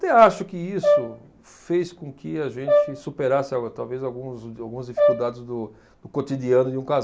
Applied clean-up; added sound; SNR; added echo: none; Brass instrument; 1 dB; none.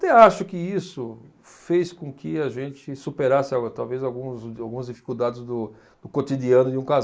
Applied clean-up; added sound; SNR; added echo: neural mask model Resemble Enhance denoiser.